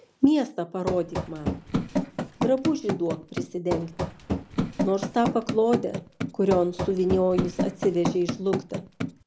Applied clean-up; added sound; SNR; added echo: none; Run; 4 dB; none.